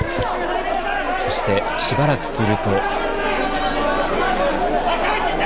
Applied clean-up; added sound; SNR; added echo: none; none; none; none.